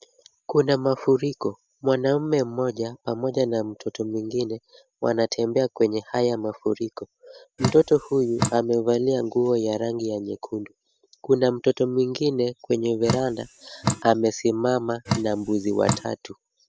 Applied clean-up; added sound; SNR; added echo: none; Drip; 4 dB; none.